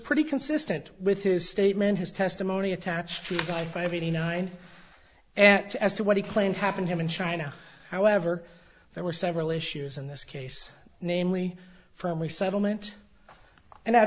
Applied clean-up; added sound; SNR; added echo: none; none; none; none.